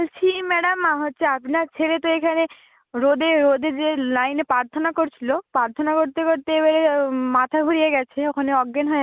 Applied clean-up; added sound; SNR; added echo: none; none; none; none.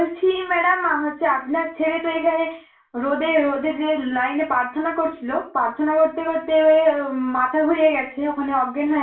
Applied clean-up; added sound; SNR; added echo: none; none; none; reverberation time 0.3 s.